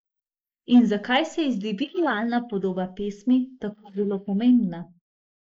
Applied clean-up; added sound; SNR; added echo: neural mask model Resemble Enhance denoiser.